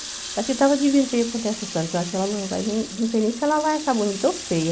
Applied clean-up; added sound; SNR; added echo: none; Water tap, faucet; 12 dB; none.